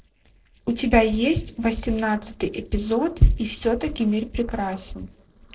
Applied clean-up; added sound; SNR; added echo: neural separator model SepFormer DNS4.